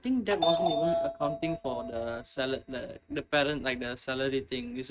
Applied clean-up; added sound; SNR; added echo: neural mask model RNNoise.